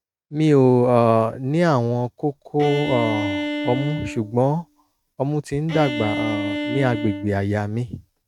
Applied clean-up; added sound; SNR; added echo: neural mask model RNNoise.